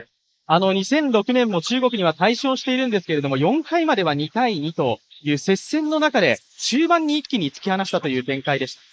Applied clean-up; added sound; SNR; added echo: neural mask model Resemble Enhance denoiser.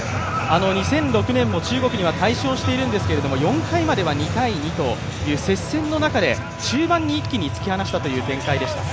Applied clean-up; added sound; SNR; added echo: none; Wind instrument, woodwind instrument; 18 dB; none.